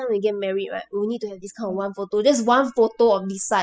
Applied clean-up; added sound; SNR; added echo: classical method spectral subtraction.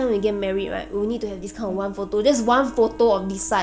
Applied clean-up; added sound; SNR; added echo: none; Wind instrument, woodwind instrument; 20 dB; none.